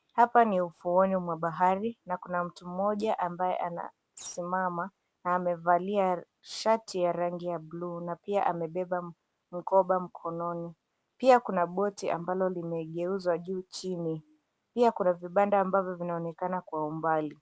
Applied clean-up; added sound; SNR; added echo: none; none; none; none.